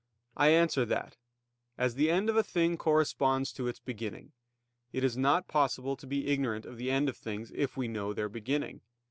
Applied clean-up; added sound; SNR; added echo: none; none; none; none.